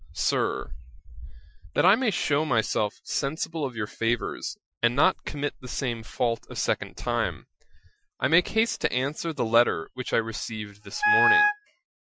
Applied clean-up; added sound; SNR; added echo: classical method Wiener filter.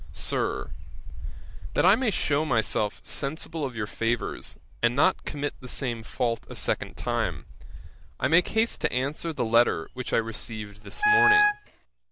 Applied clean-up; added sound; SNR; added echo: none; Wind instrument, woodwind instrument; -4 dB; none.